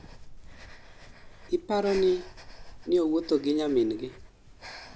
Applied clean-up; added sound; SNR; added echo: none; Breathing; 15 dB; none.